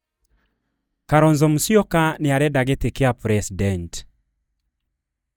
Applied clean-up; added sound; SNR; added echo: neural mask model DeepFilterNet 3.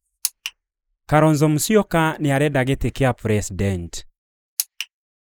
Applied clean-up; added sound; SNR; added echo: neural mask model Resemble Enhance denoiser.